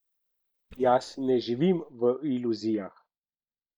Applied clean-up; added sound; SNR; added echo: neural mask model DeepFilterNet 3.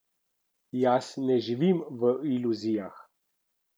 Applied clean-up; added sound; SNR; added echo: none; none; none; none.